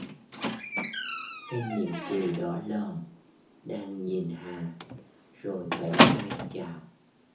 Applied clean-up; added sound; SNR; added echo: none; Squeak; -4 dB; reverberation time 0.5 s.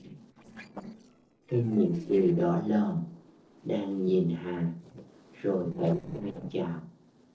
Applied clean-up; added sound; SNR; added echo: neural separator model SepFormer DNS4.